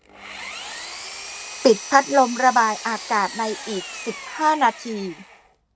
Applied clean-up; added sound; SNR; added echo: none; Engine; 13 dB; none.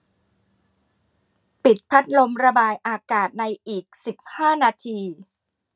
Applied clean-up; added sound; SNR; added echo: none; none; none; none.